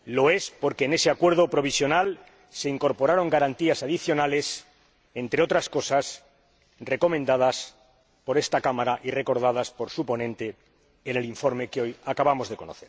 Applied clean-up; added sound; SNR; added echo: none; none; none; none.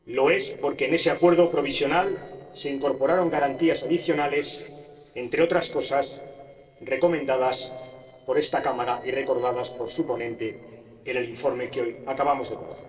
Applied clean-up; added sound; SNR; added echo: neural separator model SepFormer DNS4.